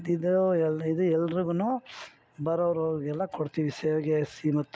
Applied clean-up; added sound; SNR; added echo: none; none; none; none.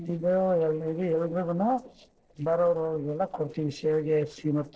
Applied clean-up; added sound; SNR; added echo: neural separator model SepFormer DNS4.